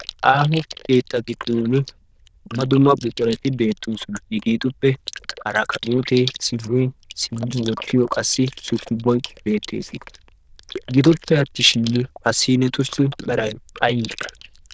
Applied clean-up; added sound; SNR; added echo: neural diffusion model UNIVERSE++.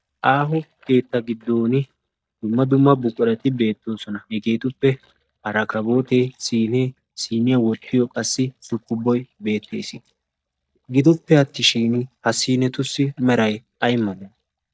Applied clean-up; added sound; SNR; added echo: neural mask model DeepFilterNet 3.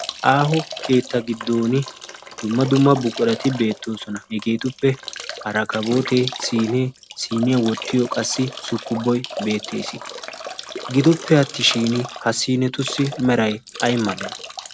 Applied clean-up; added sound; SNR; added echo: none; Drip / Trickle, dribble / Bathtub (filling or washing); 12 dB; none.